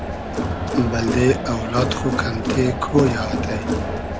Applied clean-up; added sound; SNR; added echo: none; Crowd; 2 dB; none.